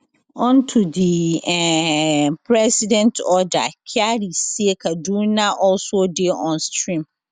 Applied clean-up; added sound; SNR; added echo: none; none; none; none.